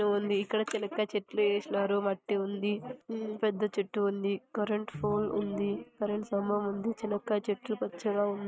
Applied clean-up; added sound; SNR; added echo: neural mask model RNNoise.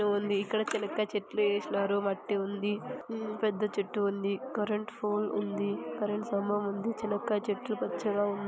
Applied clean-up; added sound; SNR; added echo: none; none; none; none.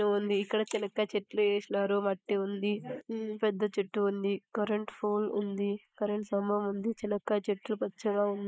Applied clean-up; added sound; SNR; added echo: neural mask model Resemble Enhance denoiser.